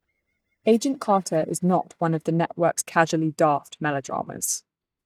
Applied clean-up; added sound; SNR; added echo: neural mask model DeepFilterNet 3.